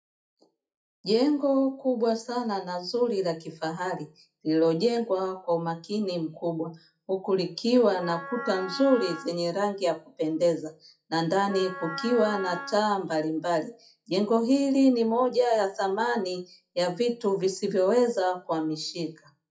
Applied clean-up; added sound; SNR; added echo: classical method WPE with log-MMSE.